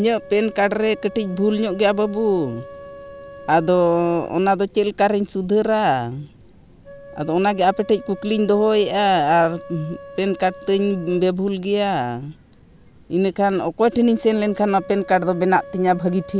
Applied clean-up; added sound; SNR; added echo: none; Wind instrument, woodwind instrument; 20 dB; none.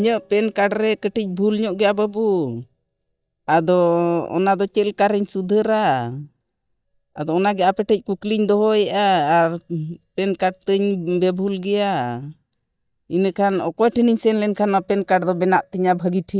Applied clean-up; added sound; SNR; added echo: neural mask model DeepFilterNet 3.